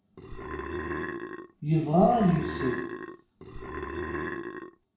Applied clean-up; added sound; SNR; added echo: none; Burping, eructation; 6 dB; reverberation time 0.6 s.